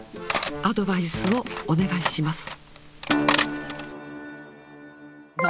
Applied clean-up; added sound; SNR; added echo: none; Cutlery, silverware; 4 dB; none.